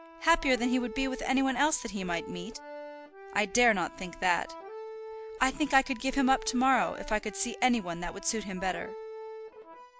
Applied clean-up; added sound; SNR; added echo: none; Accordion; 14 dB; none.